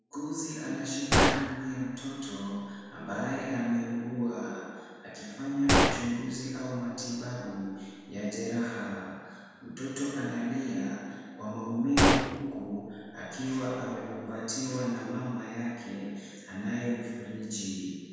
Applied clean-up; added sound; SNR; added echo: none; Gunshot, gunfire; -2 dB; reverberation time 1.9 s.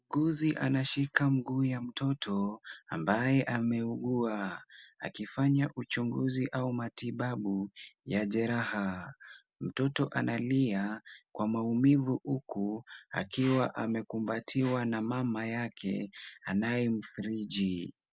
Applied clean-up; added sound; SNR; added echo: none; none; none; none.